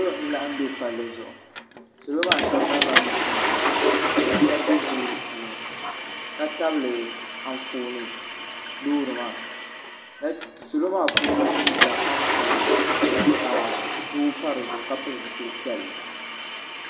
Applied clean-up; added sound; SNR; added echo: none; Toilet flush / Water; -4 dB; reverberation time 1.1 s.